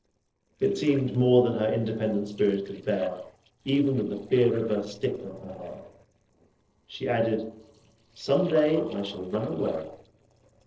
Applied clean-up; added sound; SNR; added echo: neural separator model SepFormer DNS4.